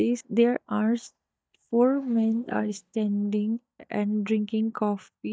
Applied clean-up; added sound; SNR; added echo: neural mask model DeepFilterNet 3.